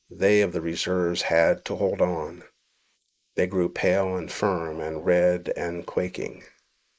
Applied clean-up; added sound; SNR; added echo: neural mask model Resemble Enhance denoiser.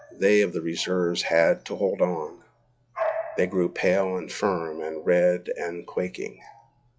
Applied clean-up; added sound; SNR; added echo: classical method log-MMSE.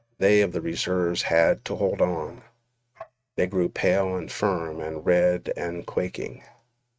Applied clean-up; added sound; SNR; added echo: neural mask model RNNoise.